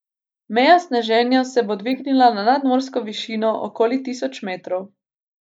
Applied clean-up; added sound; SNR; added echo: neural mask model Resemble Enhance denoiser.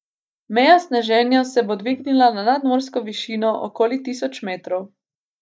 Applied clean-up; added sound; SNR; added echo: neural mask model DeepFilterNet 3.